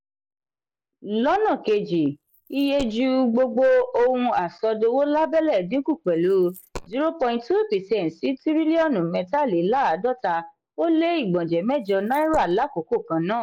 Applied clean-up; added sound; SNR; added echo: neural mask model Resemble Enhance denoiser.